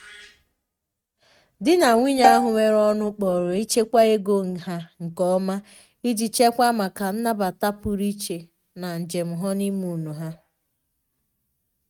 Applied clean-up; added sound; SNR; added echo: neural mask model RNNoise.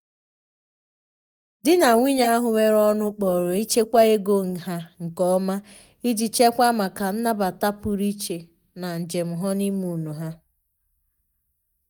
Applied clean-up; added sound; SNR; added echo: neural mask model DeepFilterNet 3.